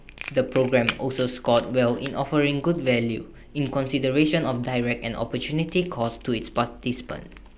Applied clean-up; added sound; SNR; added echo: none; Crackle; 14 dB; none.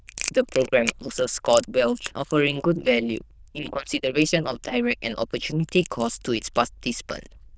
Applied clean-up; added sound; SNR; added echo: neural diffusion model UNIVERSE++.